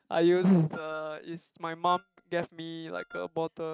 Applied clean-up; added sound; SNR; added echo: neural mask model RNNoise.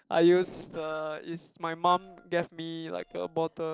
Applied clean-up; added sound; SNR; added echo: neural separator model SepFormer DNS4.